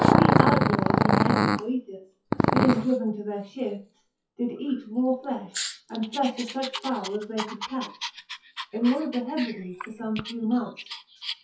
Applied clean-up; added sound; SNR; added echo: classical method WPE with log-MMSE.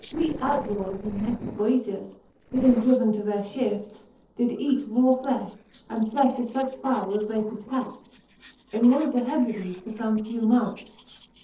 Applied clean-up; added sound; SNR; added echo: neural separator model SepFormer DNS4.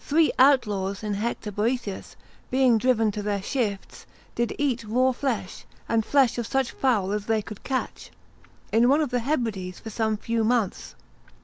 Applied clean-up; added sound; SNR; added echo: none; none; none; none.